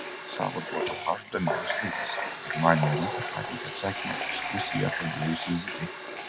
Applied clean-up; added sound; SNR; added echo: none; Water tap, faucet; 2 dB; none.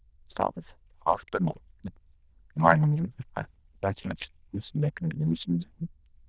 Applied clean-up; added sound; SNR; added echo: neural diffusion model UNIVERSE++.